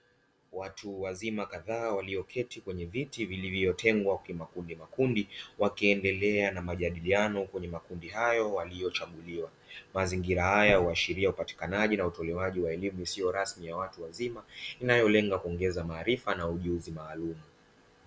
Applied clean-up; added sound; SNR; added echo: none; none; none; none.